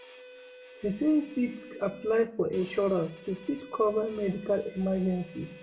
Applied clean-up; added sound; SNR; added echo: none; Bowed string instrument; 19 dB; reverberation time 0.5 s.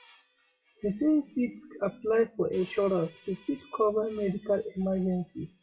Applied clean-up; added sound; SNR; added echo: classical method WPE with log-MMSE.